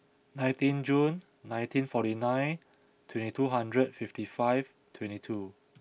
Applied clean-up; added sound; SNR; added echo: none; none; none; none.